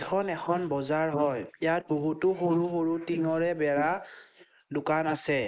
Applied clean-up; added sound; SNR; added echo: neural mask model Resemble Enhance denoiser.